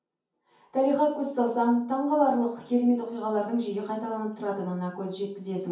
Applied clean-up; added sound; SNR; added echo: none; none; none; reverberation time 0.6 s.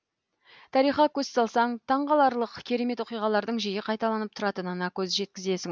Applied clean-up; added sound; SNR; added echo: none; none; none; none.